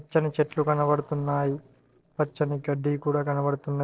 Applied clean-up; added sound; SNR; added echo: neural separator model SepFormer DNS4.